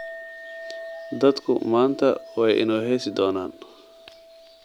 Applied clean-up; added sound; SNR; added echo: none; Chink, clink; 17 dB; none.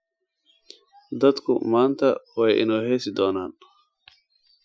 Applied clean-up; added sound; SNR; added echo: classical method Wiener filter.